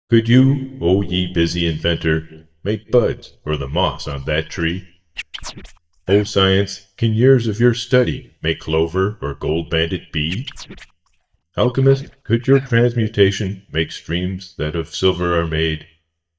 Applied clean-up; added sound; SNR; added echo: neural mask model DeepFilterNet 3.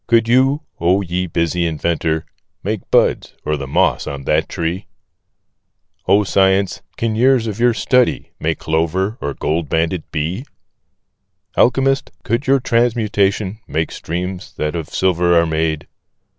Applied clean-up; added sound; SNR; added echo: none; none; none; none.